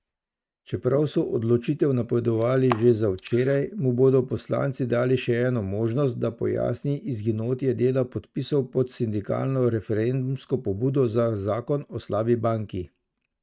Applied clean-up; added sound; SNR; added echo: neural mask model RNNoise.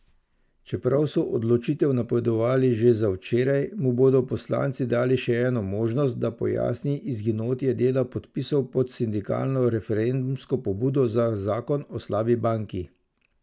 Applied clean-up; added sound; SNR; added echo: none; none; none; none.